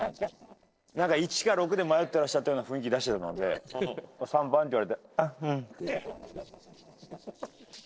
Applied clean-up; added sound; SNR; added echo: neural separator model SepFormer DNS4.